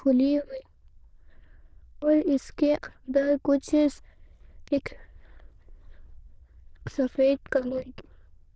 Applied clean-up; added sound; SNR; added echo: neural diffusion model UNIVERSE++.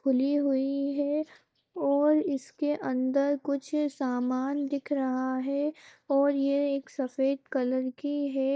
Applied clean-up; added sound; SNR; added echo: neural mask model DeepFilterNet 3.